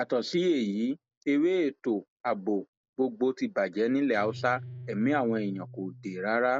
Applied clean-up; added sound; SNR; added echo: none; Guitar; 19 dB; none.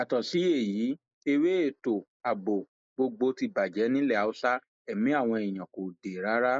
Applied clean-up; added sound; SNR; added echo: neural mask model Resemble Enhance denoiser.